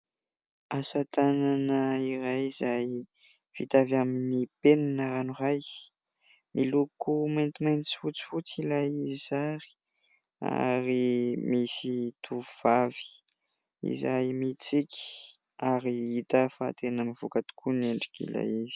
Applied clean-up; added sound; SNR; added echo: none; none; none; none.